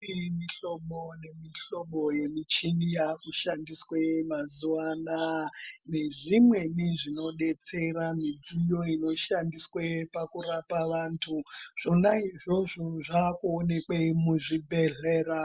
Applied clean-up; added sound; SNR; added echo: none; none; none; none.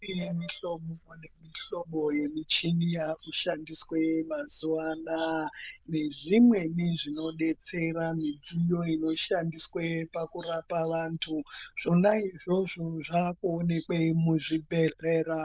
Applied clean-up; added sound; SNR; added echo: neural diffusion model UNIVERSE++.